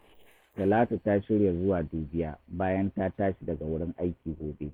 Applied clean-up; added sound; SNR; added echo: neural mask model Resemble Enhance denoiser.